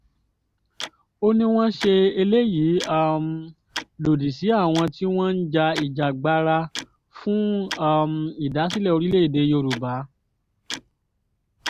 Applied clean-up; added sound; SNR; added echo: none; Tick-tock; 17 dB; none.